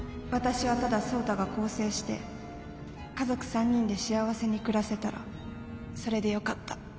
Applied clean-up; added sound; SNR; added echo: none; none; none; none.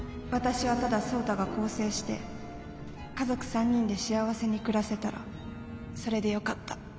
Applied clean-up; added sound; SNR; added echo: none; Gong; 16 dB; none.